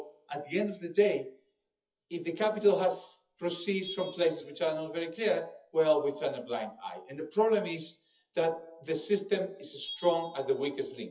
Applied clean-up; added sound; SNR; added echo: classical method WPE with log-MMSE.